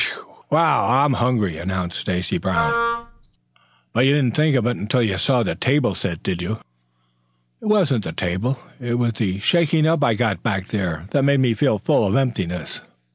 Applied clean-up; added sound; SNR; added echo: none; Wind instrument, woodwind instrument; 3 dB; none.